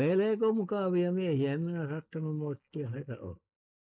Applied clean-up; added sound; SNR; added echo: neural mask model Resemble Enhance denoiser.